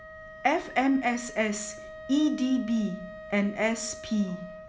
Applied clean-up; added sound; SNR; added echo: none; Wind instrument, woodwind instrument; 15 dB; none.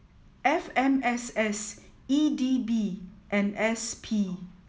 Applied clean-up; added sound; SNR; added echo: none; none; none; none.